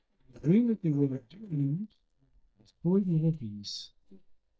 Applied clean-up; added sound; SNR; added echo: neural mask model DeepFilterNet 3.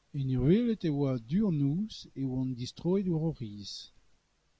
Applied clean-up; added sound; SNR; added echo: none; none; none; none.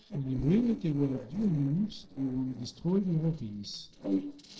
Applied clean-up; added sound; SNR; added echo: neural separator model SepFormer DNS4.